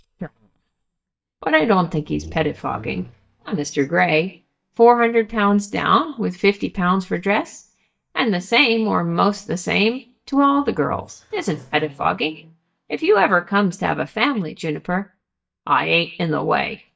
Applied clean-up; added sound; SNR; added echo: neural mask model DeepFilterNet 3.